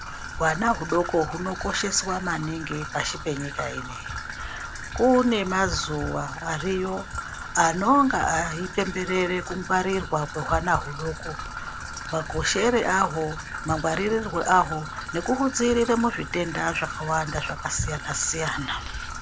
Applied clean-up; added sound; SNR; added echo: none; Trickle, dribble / Traffic noise, roadway noise; 9 dB; none.